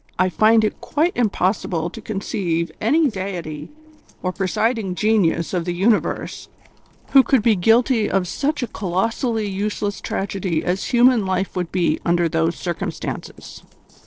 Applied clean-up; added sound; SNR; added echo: neural separator model SepFormer DNS4.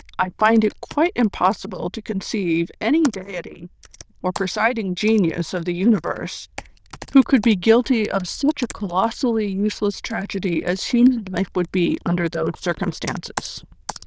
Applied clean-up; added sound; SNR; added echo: neural diffusion model UNIVERSE++.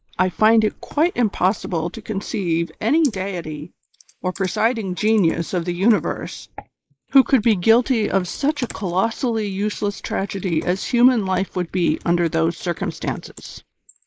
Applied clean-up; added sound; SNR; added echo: neural mask model Resemble Enhance denoiser.